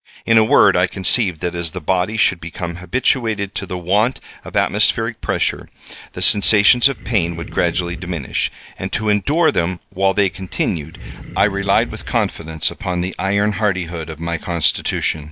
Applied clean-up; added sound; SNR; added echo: neural mask model DeepFilterNet 3.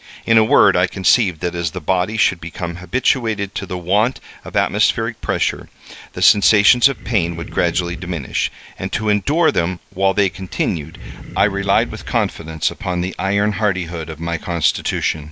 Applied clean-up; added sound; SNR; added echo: none; Animal; 14 dB; none.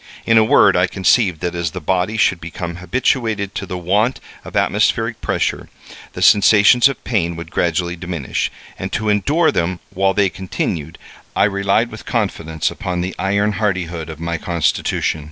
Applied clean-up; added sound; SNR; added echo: none; none; none; none.